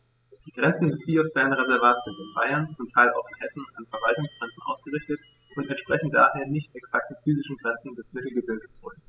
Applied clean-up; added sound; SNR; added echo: classical method spectral subtraction.